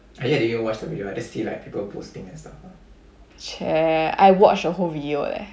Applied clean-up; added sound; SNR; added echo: none; none; none; none.